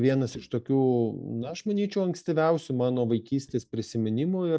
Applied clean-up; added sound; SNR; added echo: neural mask model DeepFilterNet 3.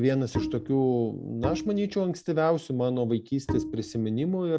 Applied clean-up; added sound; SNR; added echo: none; Bowed string instrument; 8 dB; none.